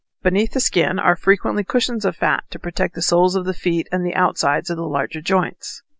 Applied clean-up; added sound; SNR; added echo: none; none; none; none.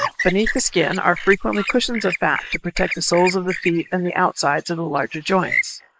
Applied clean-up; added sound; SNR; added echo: neural mask model Resemble Enhance denoiser.